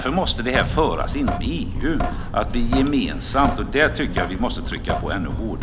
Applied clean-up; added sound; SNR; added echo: none; Drip / Sink (filling or washing); 2 dB; none.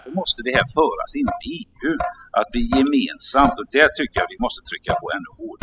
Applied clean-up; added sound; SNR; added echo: classical method spectral subtraction.